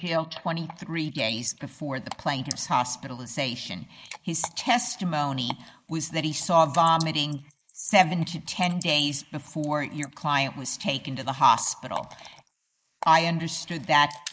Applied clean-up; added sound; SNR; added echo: neural mask model Resemble Enhance denoiser.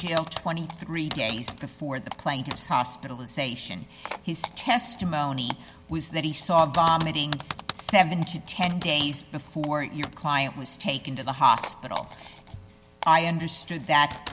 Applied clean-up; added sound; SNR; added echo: none; Typing; 12 dB; none.